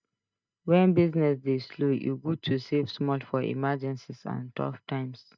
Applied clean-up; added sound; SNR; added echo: neural mask model DeepFilterNet 3.